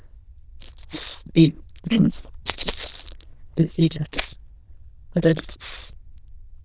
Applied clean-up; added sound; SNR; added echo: neural diffusion model UNIVERSE++.